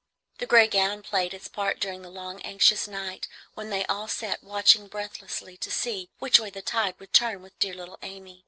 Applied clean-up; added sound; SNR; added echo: none; none; none; none.